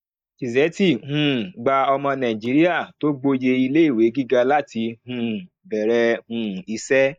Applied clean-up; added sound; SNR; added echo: neural mask model Resemble Enhance denoiser.